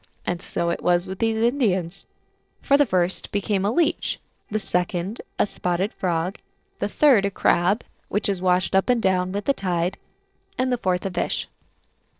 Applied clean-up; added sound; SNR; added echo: neural separator model SepFormer DNS4.